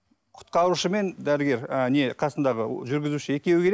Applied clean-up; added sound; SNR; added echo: none; none; none; none.